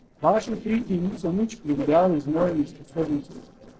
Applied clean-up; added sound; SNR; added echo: neural separator model SepFormer DNS4.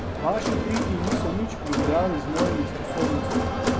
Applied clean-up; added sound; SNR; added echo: none; Crowd; -2 dB; none.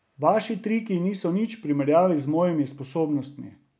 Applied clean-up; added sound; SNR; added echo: none; none; none; none.